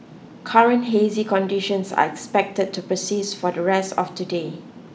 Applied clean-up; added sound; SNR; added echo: none; none; none; none.